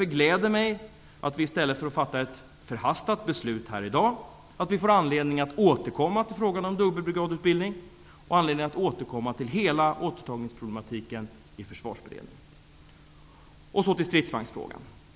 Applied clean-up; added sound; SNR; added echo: none; none; none; none.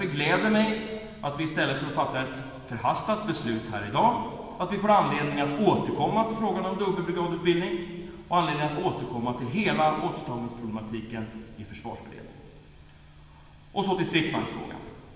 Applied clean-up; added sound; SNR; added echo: none; none; none; reverberation time 1.7 s.